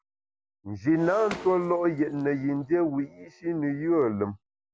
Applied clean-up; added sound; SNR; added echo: none; Shatter; 18 dB; none.